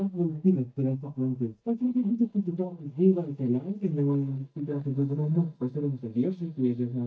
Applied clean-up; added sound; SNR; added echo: neural mask model DeepFilterNet 3.